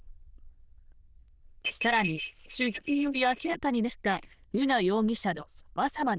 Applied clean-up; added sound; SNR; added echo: neural diffusion model UNIVERSE++.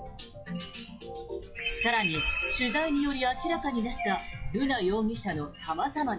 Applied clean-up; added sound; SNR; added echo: classical method log-MMSE.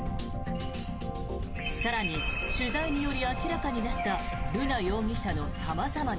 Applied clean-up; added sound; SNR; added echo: none; Subway, metro, underground / Wind; 4 dB; none.